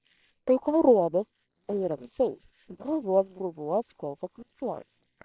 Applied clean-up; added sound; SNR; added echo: neural separator model SepFormer WHAM!.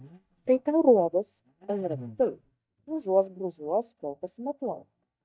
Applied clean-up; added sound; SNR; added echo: neural mask model DeepFilterNet 3.